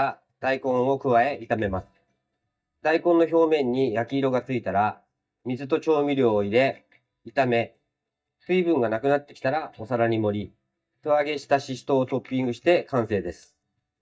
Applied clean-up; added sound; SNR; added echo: neural mask model DeepFilterNet 3.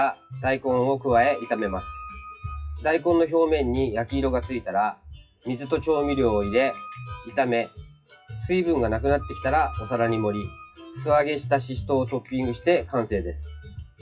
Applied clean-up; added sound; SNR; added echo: classical method WPE with log-MMSE.